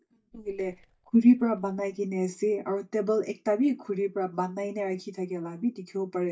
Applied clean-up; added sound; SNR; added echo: neural mask model DeepFilterNet 3.